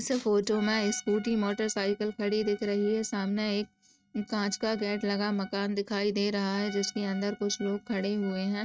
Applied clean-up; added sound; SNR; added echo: neural mask model RNNoise.